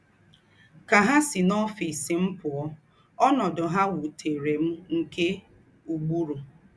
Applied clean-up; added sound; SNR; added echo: none; none; none; none.